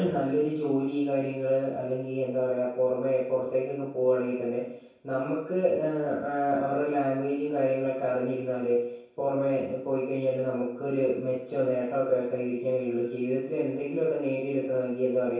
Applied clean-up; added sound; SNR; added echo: none; none; none; reverberation time 0.7 s.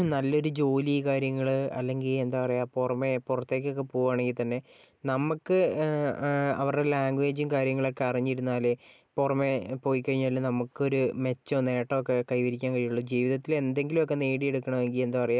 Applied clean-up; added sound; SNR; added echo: none; none; none; none.